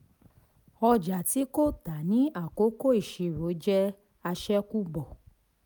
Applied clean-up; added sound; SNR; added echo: none; none; none; none.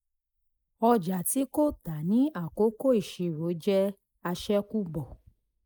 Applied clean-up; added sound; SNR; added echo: neural mask model Resemble Enhance denoiser.